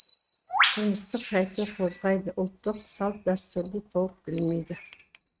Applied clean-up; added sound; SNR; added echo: neural mask model RNNoise.